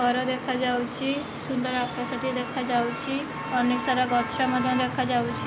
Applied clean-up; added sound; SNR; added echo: none; none; none; none.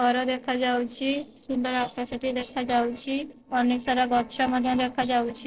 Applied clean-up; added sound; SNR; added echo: neural separator model SepFormer DNS4.